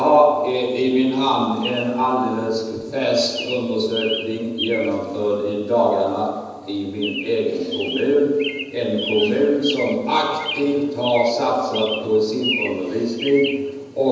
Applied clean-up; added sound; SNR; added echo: none; Chirp, tweet; 12 dB; reverberation time 1.1 s.